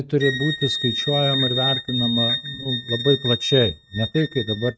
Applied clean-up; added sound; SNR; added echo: neural mask model RNNoise.